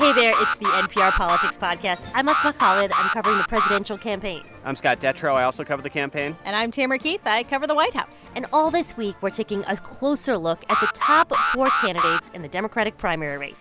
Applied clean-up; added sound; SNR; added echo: none; Alarm; -2 dB; none.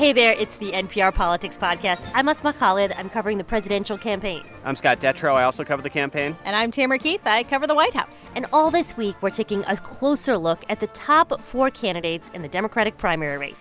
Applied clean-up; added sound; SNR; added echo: none; none; none; none.